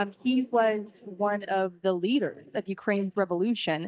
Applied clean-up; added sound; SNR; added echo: neural mask model DeepFilterNet 3.